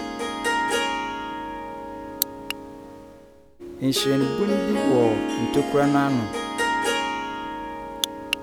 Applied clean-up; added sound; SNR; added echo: none; Harp; 1 dB; none.